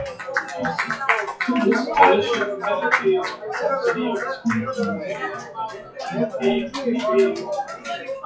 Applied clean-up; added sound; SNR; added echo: classical method WPE with log-MMSE.